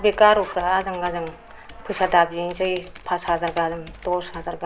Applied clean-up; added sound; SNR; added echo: none; Zipper (clothing) + Computer keyboard; 17 dB; none.